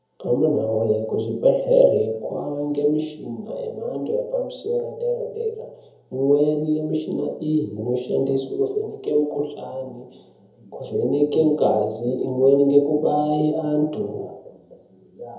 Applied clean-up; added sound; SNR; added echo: none; none; none; reverberation time 0.7 s.